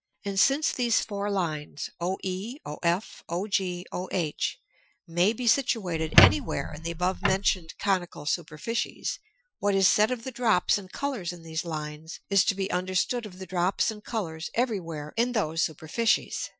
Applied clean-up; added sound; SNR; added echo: classical method Wiener filter.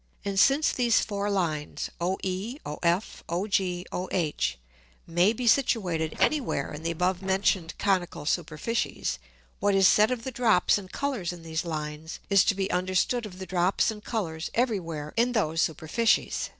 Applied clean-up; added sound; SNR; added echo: neural separator model SepFormer DNS4.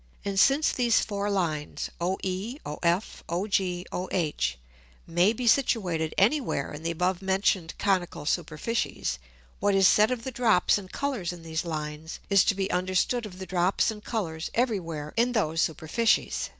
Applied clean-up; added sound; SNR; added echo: none; none; none; none.